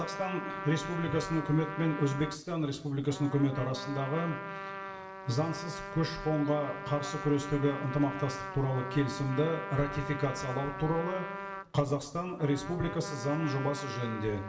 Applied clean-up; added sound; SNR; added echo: none; Trumpet; 9 dB; reverberation time 0.7 s.